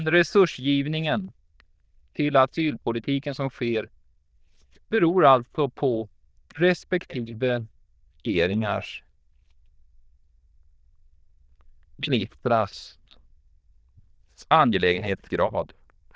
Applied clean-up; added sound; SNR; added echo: neural diffusion model UNIVERSE++.